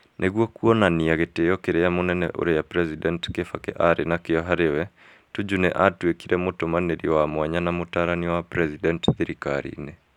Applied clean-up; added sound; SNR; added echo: none; none; none; none.